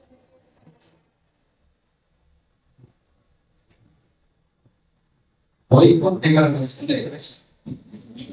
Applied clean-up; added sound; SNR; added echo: neural mask model DeepFilterNet 3.